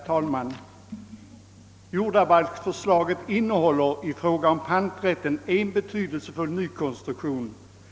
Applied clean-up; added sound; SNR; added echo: none; none; none; none.